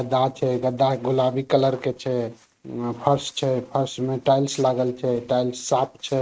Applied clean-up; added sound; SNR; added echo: neural mask model RNNoise.